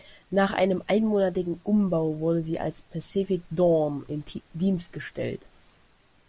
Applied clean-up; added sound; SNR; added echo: none; none; none; none.